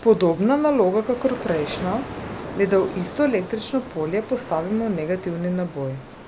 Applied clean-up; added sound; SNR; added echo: none; Ocean; 13 dB; none.